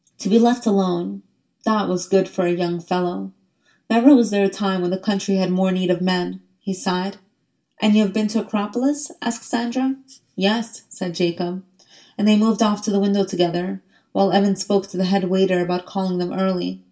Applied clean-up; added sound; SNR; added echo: none; none; none; reverberation time 0.2 s.